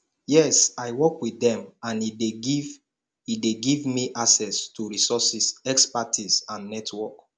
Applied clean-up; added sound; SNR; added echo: none; none; none; none.